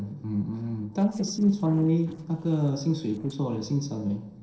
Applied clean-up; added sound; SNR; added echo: neural separator model SepFormer DNS4.